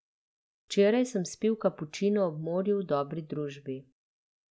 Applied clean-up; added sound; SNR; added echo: none; none; none; none.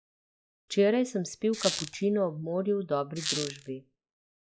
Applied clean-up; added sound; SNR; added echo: classical method log-MMSE.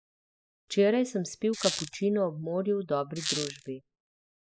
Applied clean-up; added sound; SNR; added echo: classical method spectral subtraction.